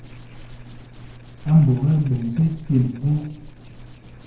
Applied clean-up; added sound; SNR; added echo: neural separator model SepFormer DNS4.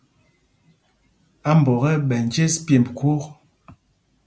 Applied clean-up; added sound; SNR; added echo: none; none; none; none.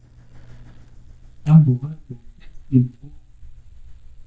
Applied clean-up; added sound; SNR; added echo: neural mask model DeepFilterNet 3.